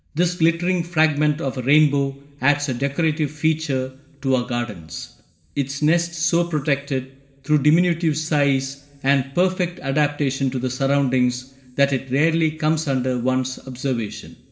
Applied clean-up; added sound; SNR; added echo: none; none; none; reverberation time 1.1 s.